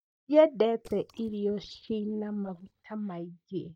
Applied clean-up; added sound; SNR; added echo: neural mask model DeepFilterNet 3.